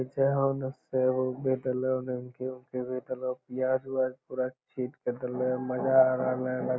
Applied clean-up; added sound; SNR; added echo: none; none; none; none.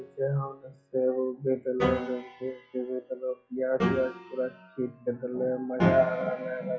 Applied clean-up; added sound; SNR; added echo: classical method WPE with log-MMSE.